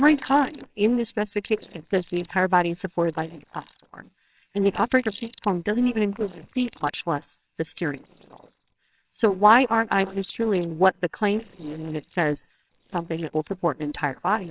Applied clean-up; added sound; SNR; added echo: neural separator model SepFormer WHAMR!.